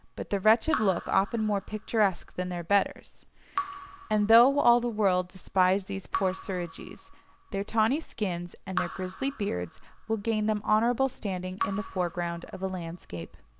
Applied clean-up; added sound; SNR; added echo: none; Raindrop / Drip; 14 dB; none.